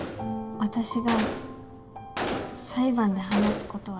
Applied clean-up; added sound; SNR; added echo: none; Gunshot, gunfire; 6 dB; reverberation time 2.4 s.